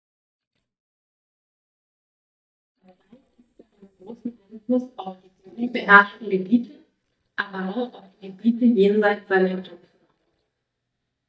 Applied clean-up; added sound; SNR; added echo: neural mask model DeepFilterNet 3.